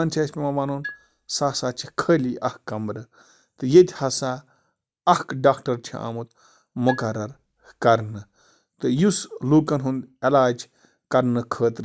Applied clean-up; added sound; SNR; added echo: neural mask model RNNoise.